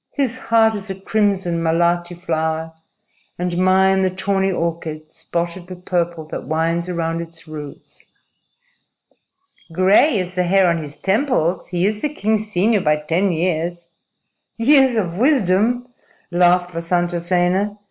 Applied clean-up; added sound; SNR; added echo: none; none; none; none.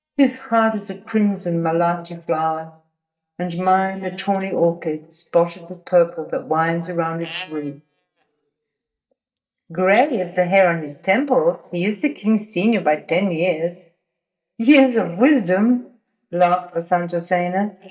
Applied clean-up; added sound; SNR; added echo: neural mask model DeepFilterNet 3.